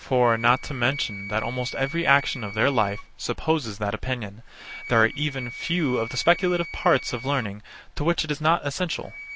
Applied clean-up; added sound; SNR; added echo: none; Wind instrument, woodwind instrument; 15 dB; none.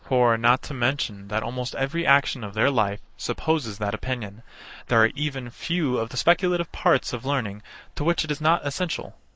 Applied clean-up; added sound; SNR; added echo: neural mask model Resemble Enhance denoiser.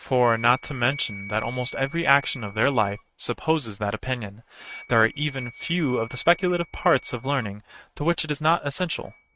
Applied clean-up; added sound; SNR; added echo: neural mask model RNNoise.